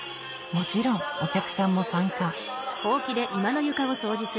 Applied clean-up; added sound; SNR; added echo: none; none; none; none.